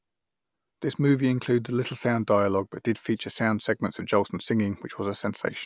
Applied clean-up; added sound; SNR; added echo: none; none; none; none.